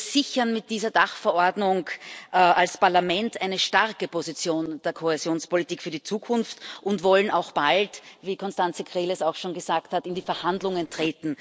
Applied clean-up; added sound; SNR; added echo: neural separator model SepFormer DNS4.